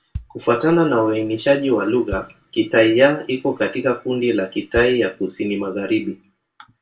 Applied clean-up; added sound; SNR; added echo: none; Bass drum; 20 dB; reverberation time 0.1 s.